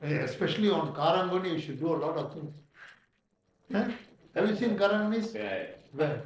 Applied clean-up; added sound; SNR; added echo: neural separator model SepFormer DNS4.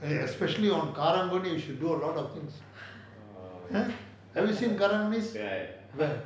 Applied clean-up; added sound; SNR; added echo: none; none; none; none.